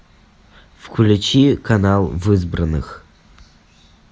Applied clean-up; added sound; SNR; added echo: none; none; none; none.